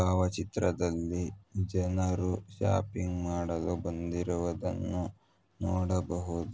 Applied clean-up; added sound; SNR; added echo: none; none; none; none.